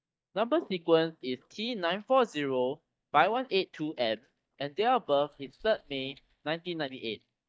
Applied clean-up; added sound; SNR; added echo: neural mask model DeepFilterNet 3.